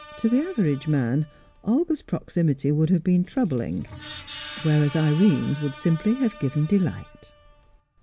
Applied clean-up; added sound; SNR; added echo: none; Screech; 18 dB; none.